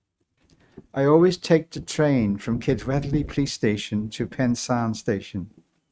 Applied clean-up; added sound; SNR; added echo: neural mask model RNNoise.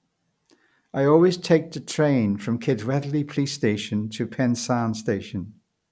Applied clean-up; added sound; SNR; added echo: none; none; none; none.